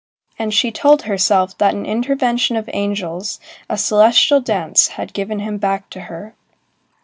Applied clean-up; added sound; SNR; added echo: none; none; none; none.